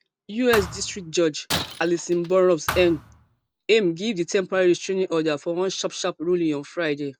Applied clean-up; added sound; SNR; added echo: none; Thump, thud + Shatter; 10 dB; none.